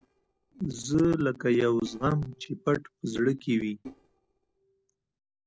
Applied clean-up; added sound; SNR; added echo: neural separator model SepFormer DNS4.